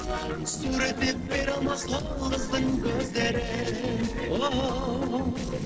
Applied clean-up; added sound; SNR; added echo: neural separator model SepFormer DNS4.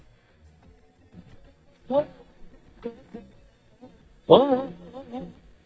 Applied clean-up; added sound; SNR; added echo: neural mask model DeepFilterNet 3.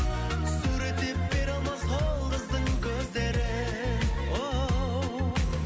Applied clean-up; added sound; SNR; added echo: none; none; none; none.